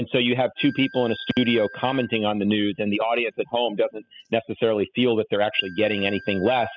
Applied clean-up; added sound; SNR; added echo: classical method spectral subtraction.